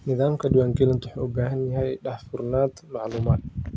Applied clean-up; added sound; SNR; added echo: none; none; none; none.